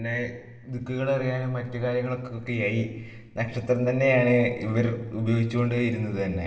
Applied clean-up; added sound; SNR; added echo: none; none; none; reverberation time 1.1 s.